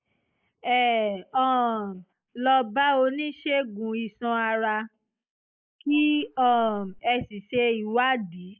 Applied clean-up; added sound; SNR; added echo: neural mask model Resemble Enhance denoiser.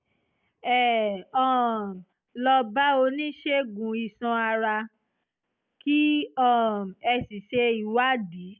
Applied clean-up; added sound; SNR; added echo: none; none; none; none.